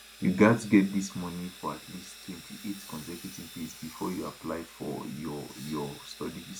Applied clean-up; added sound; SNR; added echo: none; Sawing; 17 dB; none.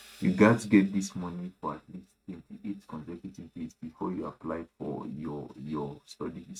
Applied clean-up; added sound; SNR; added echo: neural mask model RNNoise.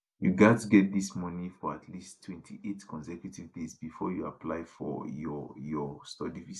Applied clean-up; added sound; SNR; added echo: none; none; none; none.